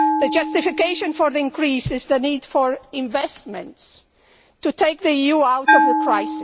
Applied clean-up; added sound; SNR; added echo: none; Bell; 3 dB; none.